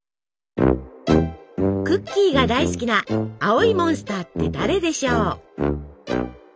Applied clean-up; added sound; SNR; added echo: none; none; none; none.